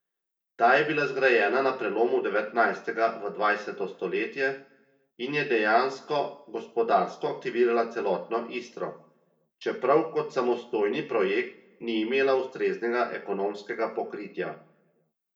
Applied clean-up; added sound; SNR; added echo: none; none; none; reverberation time 0.4 s.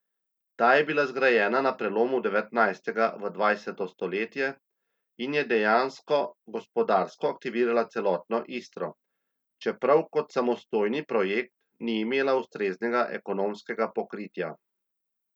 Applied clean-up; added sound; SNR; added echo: none; none; none; none.